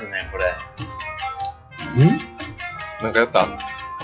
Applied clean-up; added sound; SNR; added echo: classical method log-MMSE.